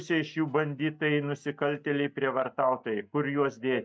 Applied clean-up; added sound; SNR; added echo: neural mask model DeepFilterNet 3.